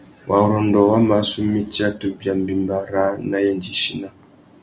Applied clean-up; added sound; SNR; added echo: none; none; none; none.